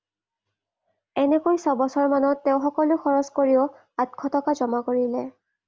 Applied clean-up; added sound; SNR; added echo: none; none; none; none.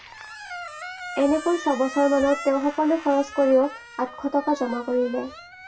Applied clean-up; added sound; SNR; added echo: none; Squeak; 14 dB; reverberation time 0.2 s.